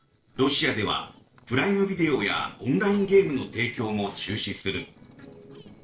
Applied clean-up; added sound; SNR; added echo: neural separator model SepFormer DNS4.